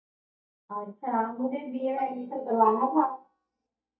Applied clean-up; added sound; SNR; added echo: neural mask model DeepFilterNet 3.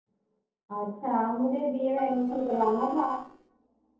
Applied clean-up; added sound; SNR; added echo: neural separator model SepFormer DNS4.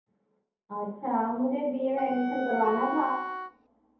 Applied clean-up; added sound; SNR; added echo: none; Wind instrument, woodwind instrument; 6 dB; reverberation time 0.8 s.